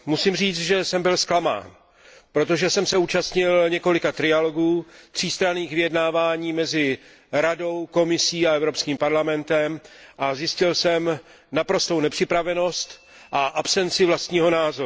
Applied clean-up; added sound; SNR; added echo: none; none; none; none.